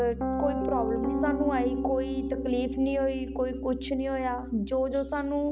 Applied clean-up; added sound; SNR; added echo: none; Piano; 3 dB; none.